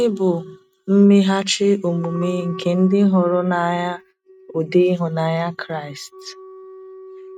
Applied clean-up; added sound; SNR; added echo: neural mask model RNNoise.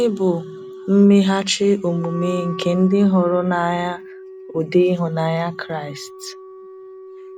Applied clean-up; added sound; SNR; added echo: none; Wind instrument, woodwind instrument; 16 dB; none.